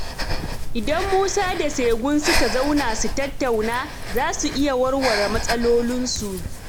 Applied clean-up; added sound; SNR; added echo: none; Breathing; 3 dB; none.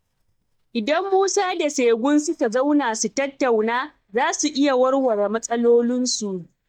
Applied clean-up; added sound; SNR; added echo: neural mask model DeepFilterNet 3.